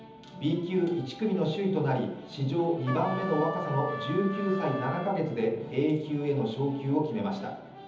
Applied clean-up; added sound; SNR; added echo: none; Trumpet; 9 dB; reverberation time 1.3 s.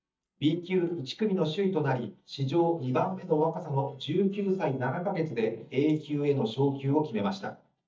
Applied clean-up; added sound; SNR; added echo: neural mask model DeepFilterNet 3.